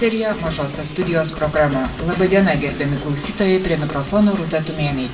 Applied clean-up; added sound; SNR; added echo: none; Liquid; 18 dB; reverberation time 0.6 s.